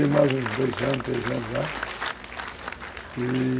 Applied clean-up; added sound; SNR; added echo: none; Applause; 8 dB; none.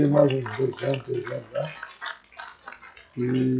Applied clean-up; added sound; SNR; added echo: classical method log-MMSE.